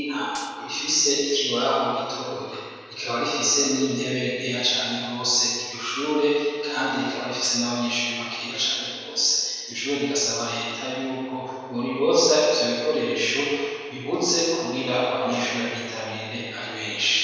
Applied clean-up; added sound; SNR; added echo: none; Gunshot, gunfire; 19 dB; reverberation time 1.9 s.